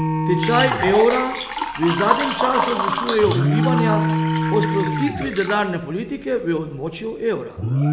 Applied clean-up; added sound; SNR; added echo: none; Water / Liquid + Alarm; 0 dB; none.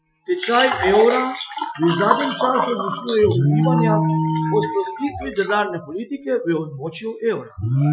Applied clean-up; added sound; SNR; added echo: classical method Wiener filter.